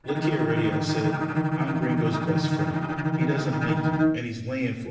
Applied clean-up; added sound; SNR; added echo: none; Bowed string instrument; -4 dB; reverberation time 1.2 s.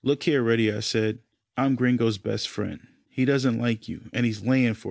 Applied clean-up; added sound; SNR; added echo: none; none; none; none.